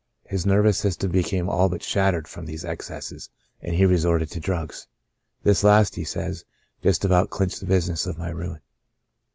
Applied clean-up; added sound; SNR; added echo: none; none; none; none.